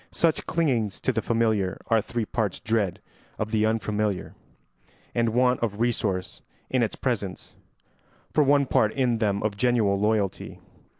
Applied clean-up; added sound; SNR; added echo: none; none; none; none.